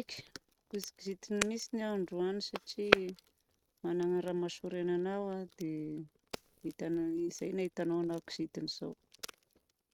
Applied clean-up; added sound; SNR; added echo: neural mask model RNNoise.